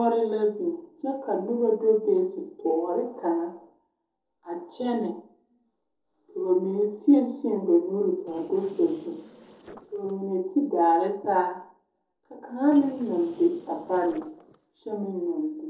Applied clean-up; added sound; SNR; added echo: neural separator model SepFormer DNS4.